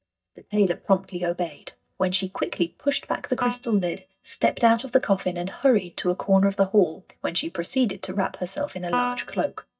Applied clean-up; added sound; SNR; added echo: neural mask model DeepFilterNet 3.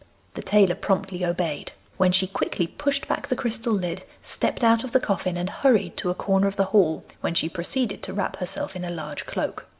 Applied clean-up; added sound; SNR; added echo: none; none; none; none.